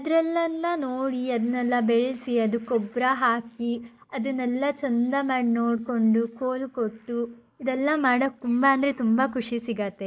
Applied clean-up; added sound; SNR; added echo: neural mask model Resemble Enhance denoiser.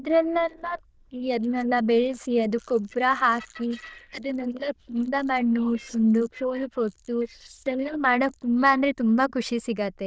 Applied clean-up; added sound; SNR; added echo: neural diffusion model UNIVERSE++.